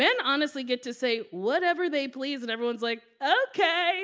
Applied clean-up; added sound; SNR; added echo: none; none; none; none.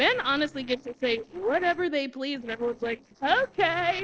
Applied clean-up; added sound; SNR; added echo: neural separator model SepFormer DNS4.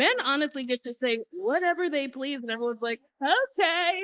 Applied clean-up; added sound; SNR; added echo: neural mask model Resemble Enhance denoiser.